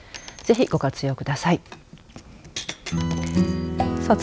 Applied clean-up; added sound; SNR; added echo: none; Coin (dropping); 20 dB; none.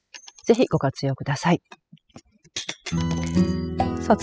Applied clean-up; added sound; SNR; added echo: classical method spectral subtraction.